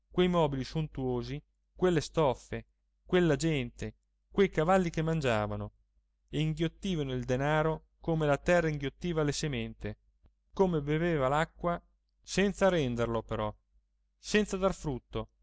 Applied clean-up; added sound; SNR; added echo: none; none; none; none.